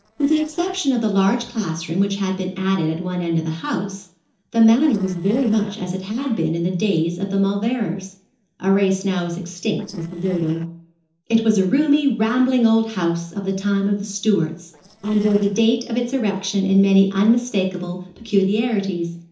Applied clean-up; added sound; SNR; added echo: neural separator model SepFormer DNS4.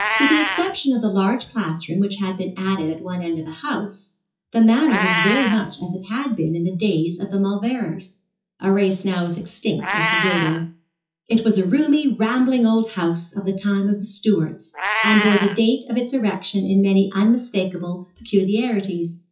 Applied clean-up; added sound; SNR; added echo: classical method WPE with log-MMSE.